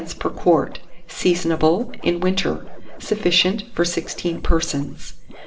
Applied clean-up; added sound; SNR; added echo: none; Scratching (performance technique); 19 dB; reverberation time 0.5 s.